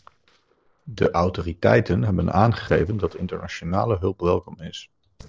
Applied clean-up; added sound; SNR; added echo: neural separator model SepFormer DNS4.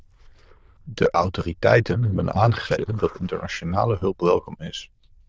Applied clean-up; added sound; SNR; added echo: neural diffusion model UNIVERSE++.